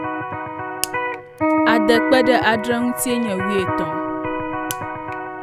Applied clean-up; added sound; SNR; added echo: none; Electric guitar; 0 dB; none.